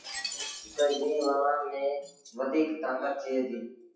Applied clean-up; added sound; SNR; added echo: classical method WPE with log-MMSE.